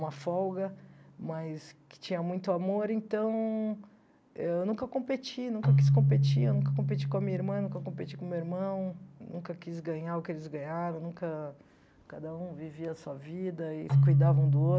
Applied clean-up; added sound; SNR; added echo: none; Keyboard (musical); -3 dB; none.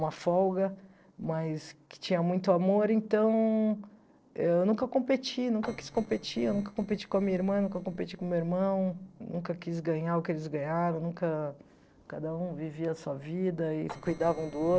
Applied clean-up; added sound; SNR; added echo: neural separator model SepFormer DNS4.